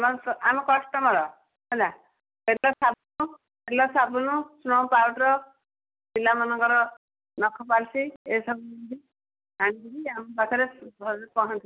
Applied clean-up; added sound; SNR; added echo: none; none; none; none.